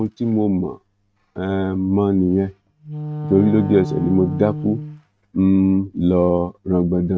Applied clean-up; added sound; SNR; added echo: neural mask model RNNoise.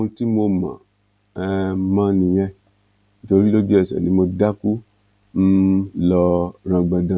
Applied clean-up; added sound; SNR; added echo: none; none; none; none.